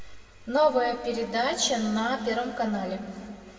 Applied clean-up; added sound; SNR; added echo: none; none; none; reverberation time 2.0 s.